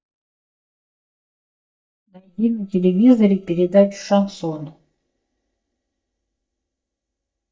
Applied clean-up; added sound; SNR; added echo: neural mask model DeepFilterNet 3.